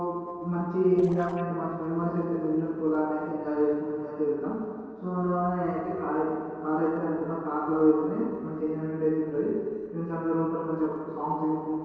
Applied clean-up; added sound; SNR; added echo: neural separator model SepFormer DNS4.